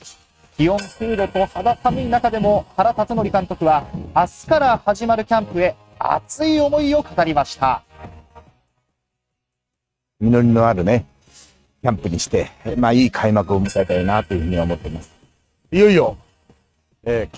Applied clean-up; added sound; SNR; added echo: neural mask model RNNoise.